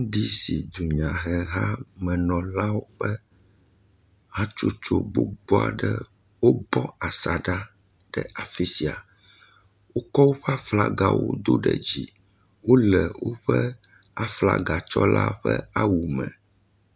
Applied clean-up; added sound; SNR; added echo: none; none; none; none.